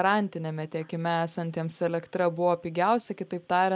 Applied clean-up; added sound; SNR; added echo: none; none; none; none.